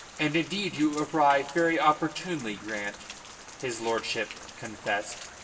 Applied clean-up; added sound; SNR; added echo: none; Rain; 15 dB; reverberation time 1.4 s.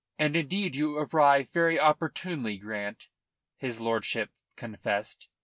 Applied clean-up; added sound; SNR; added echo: none; none; none; none.